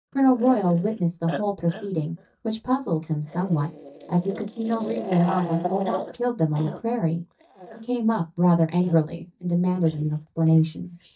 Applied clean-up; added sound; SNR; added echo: neural mask model DeepFilterNet 3.